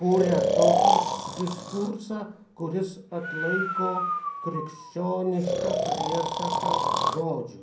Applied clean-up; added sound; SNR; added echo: none; Breathing; -2 dB; reverberation time 0.6 s.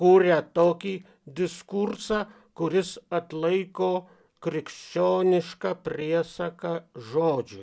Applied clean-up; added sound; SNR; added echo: none; none; none; none.